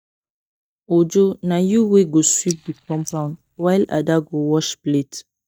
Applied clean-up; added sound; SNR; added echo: neural mask model DeepFilterNet 3.